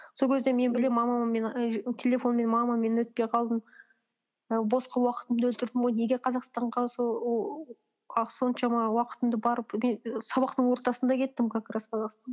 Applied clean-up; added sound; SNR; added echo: none; none; none; none.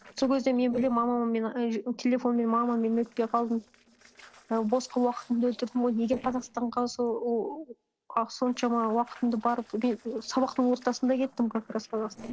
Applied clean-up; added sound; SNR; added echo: neural separator model SepFormer DNS4.